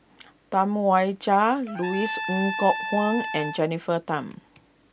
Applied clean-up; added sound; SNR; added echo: none; Trumpet; 7 dB; none.